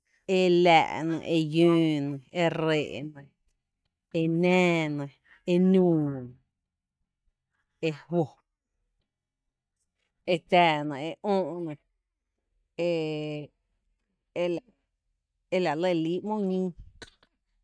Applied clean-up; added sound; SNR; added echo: neural mask model DeepFilterNet 3.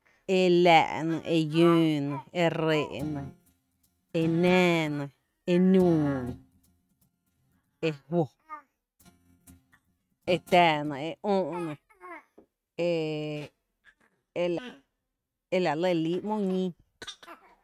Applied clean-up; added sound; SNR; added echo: neural mask model RNNoise.